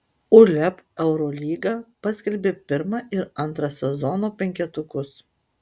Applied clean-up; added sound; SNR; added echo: none; none; none; none.